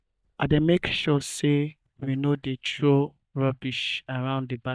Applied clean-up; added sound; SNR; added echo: neural mask model DeepFilterNet 3.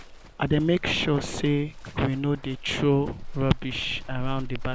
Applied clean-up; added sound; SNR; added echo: none; Livestock, farm animals, working animals; 9 dB; none.